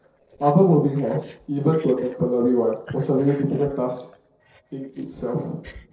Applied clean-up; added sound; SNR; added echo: neural separator model SepFormer DNS4.